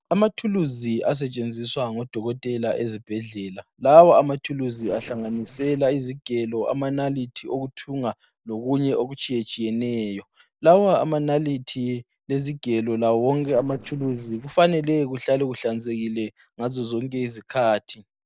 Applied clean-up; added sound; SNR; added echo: neural separator model SepFormer DNS4.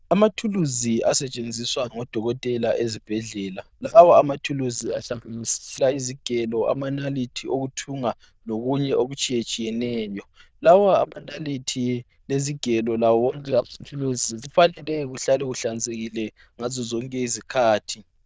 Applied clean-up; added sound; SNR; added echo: neural diffusion model UNIVERSE++.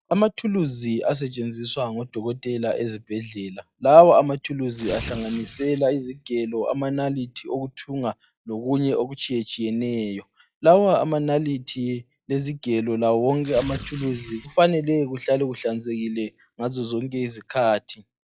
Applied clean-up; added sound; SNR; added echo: classical method log-MMSE.